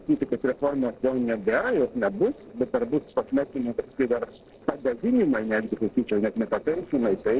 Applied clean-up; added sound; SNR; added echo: neural separator model SepFormer DNS4.